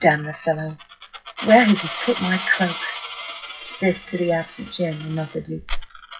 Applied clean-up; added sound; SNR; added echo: classical method WPE with log-MMSE.